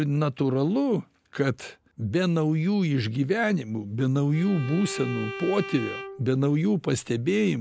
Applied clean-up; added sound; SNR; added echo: none; Bowed string instrument; 13 dB; none.